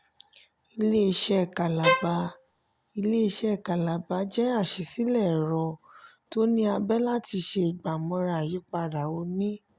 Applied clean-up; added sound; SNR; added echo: none; Bowed string instrument; 0 dB; none.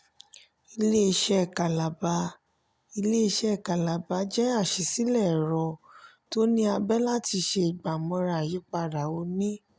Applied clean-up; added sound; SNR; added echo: none; none; none; none.